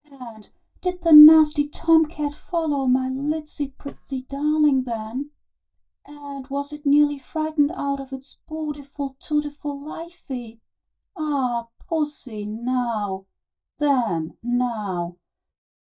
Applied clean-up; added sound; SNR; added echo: neural mask model DeepFilterNet 3.